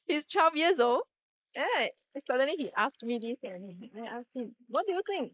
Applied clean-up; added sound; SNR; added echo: neural mask model Resemble Enhance denoiser.